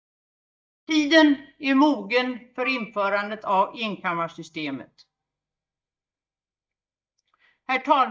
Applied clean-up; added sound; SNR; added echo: neural mask model DeepFilterNet 3.